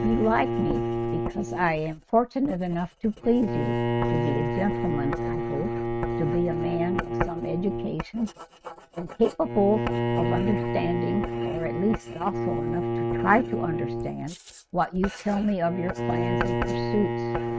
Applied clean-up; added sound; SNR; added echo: neural mask model RNNoise.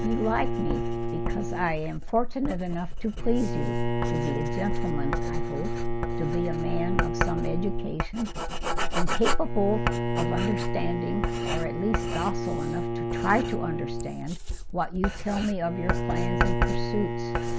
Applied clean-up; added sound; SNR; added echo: none; Writing + Bowed string instrument; -4 dB; none.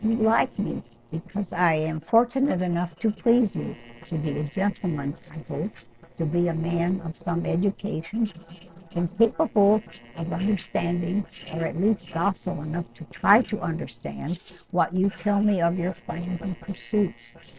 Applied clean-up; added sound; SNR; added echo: neural separator model SepFormer DNS4.